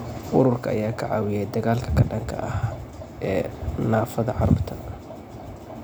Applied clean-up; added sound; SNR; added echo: none; none; none; none.